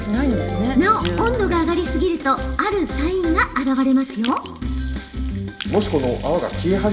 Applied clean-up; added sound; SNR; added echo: none; Crushing; 15 dB; reverberation time 1.3 s.